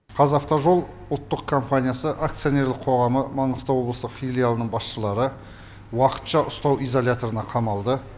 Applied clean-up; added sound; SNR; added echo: none; none; none; none.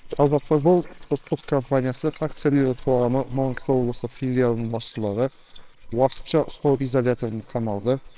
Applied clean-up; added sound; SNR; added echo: neural separator model SepFormer WHAMR!.